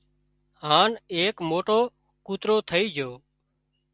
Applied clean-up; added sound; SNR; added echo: none; none; none; none.